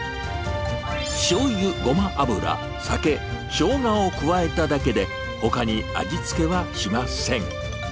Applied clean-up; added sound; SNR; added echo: none; none; none; none.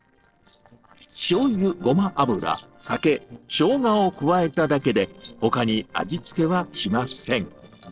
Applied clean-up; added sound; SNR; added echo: neural separator model SepFormer DNS4.